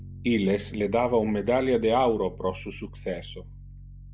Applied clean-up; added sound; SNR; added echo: none; Piano; 15 dB; none.